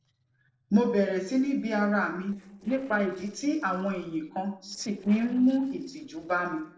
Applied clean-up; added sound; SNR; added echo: neural separator model SepFormer DNS4.